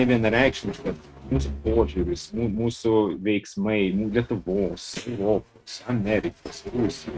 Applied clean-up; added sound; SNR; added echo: neural mask model RNNoise.